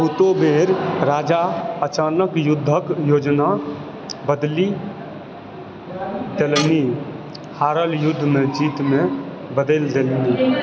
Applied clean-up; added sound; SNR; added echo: none; Tools; 15 dB; none.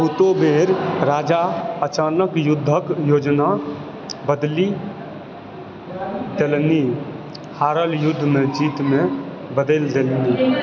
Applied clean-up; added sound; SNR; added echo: none; none; none; none.